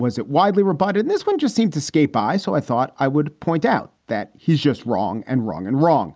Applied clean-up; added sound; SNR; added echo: none; none; none; none.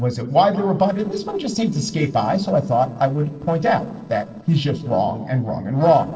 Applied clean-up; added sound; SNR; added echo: neural separator model SepFormer DNS4.